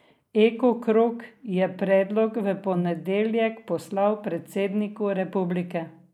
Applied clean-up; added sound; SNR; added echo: neural mask model Resemble Enhance denoiser.